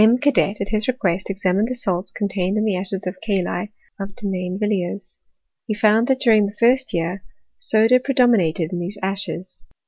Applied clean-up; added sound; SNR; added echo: none; none; none; none.